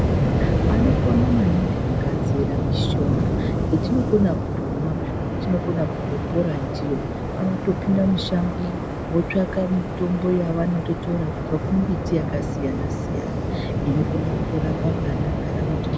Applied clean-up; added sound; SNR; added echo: none; Waves, surf; -2 dB; none.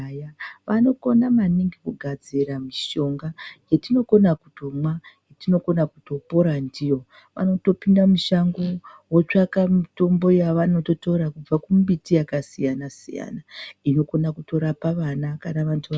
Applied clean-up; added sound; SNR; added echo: none; none; none; none.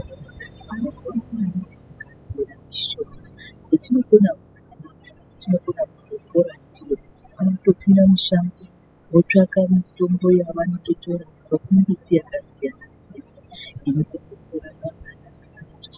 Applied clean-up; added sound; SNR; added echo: classical method spectral subtraction.